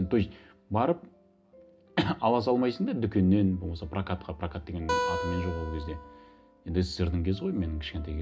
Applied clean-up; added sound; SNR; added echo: none; Acoustic guitar; 5 dB; reverberation time 0.3 s.